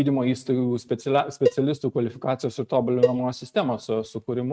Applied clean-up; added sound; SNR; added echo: neural mask model RNNoise.